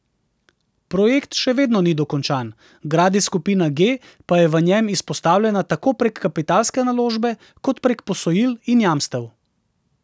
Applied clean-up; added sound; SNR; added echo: none; none; none; none.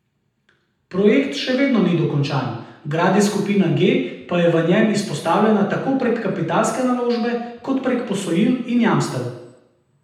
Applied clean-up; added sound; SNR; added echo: none; none; none; reverberation time 0.9 s.